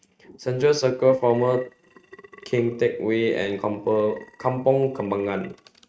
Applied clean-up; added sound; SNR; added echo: neural mask model RNNoise.